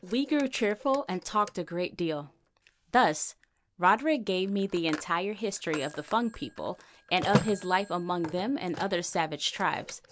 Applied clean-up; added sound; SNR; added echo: none; Telephone; 11 dB; none.